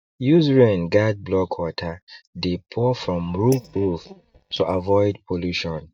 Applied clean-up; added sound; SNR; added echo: neural mask model DeepFilterNet 3.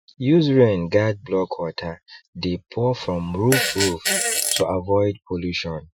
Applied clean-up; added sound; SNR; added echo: classical method Wiener filter.